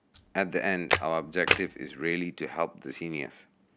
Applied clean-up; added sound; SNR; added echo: none; Camera; -2 dB; none.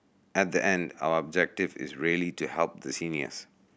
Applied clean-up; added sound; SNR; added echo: none; none; none; none.